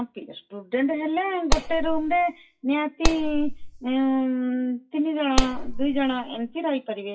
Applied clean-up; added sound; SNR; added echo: classical method WPE with log-MMSE.